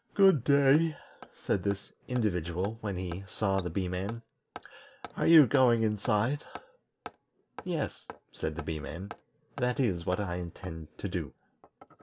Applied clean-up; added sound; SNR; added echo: none; Hammer; 19 dB; none.